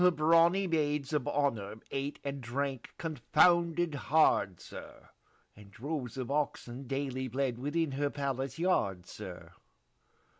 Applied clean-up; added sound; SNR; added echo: none; none; none; none.